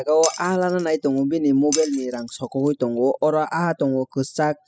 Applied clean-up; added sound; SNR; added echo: classical method spectral subtraction.